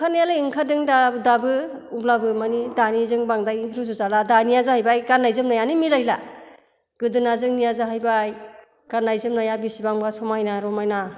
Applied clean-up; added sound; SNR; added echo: none; none; none; none.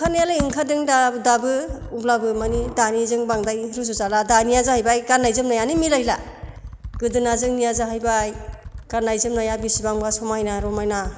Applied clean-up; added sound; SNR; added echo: none; Computer keyboard; 14 dB; none.